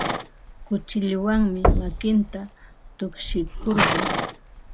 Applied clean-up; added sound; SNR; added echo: none; Knock + Livestock, farm animals, working animals; 0 dB; none.